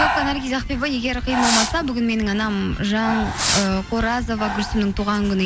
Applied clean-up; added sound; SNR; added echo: none; Breathing + Fireworks; 5 dB; none.